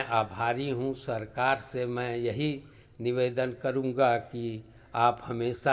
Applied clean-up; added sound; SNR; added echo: none; none; none; reverberation time 1.1 s.